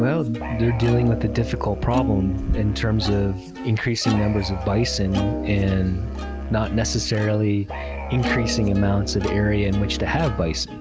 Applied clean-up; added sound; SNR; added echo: none; Musical instrument + Plucked string instrument; 6 dB; none.